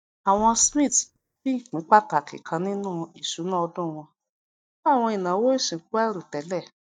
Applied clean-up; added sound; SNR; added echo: neural mask model DeepFilterNet 3.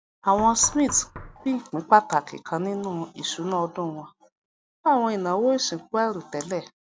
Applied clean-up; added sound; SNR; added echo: none; Knock; 14 dB; none.